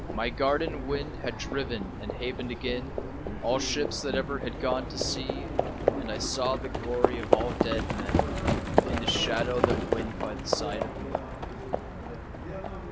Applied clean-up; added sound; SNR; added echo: none; Livestock, farm animals, working animals; -2 dB; none.